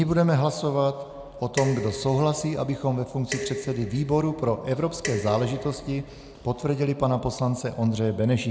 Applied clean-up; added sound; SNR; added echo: none; Dishes, pots, and pans; 11 dB; none.